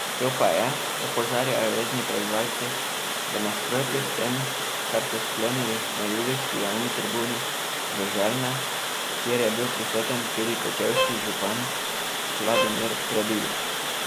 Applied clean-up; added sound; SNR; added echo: none; Bowed string instrument + Water; -1 dB; none.